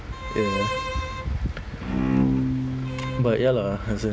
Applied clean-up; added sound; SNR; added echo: none; Bowed string instrument; 0 dB; none.